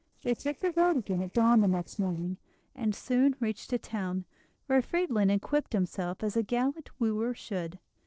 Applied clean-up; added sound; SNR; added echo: neural separator model SepFormer DNS4.